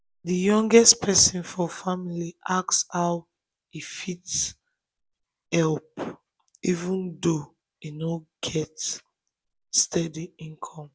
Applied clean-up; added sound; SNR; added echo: none; none; none; none.